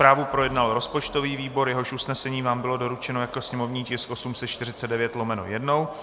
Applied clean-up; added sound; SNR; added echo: none; none; none; none.